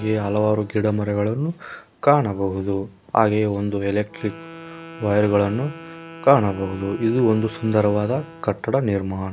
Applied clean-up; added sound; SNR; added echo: none; Wind instrument, woodwind instrument; 20 dB; none.